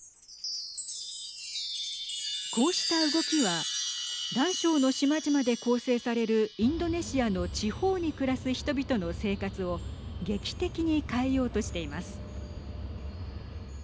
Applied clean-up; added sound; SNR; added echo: none; Chime; 8 dB; none.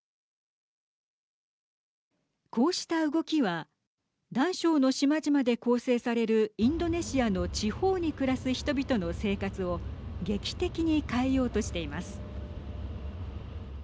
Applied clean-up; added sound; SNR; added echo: none; none; none; none.